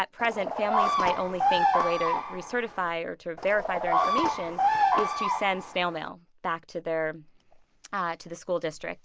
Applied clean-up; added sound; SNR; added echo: none; Bird vocalization, bird call, bird song; -4 dB; none.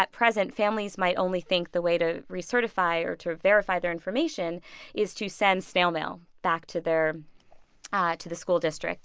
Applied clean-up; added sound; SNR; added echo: none; none; none; none.